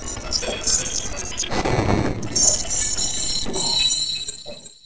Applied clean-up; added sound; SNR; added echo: neural separator model SepFormer DNS4.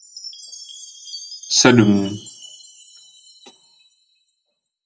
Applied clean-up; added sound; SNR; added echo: none; Chime; 18 dB; none.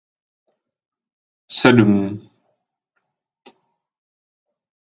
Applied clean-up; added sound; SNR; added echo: none; none; none; none.